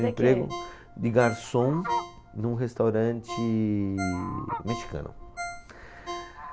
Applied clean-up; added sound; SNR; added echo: none; Ringtone + Fowl; 10 dB; none.